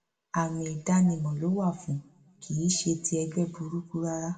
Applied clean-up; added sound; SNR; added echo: none; none; none; reverberation time 0.4 s.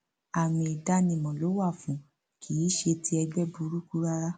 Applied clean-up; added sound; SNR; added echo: none; none; none; none.